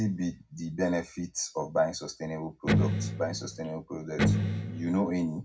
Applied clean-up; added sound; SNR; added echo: none; Electric guitar; -3 dB; reverberation time 0.4 s.